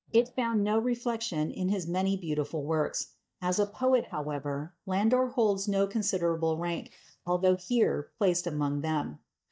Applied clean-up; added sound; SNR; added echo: neural mask model DeepFilterNet 3.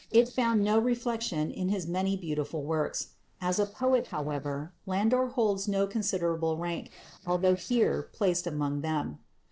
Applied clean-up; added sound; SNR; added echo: neural separator model SepFormer DNS4.